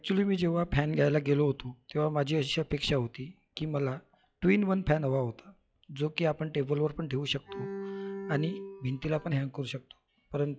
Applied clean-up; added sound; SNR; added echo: classical method log-MMSE.